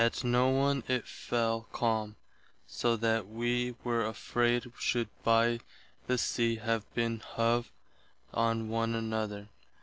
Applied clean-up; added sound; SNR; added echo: none; none; none; none.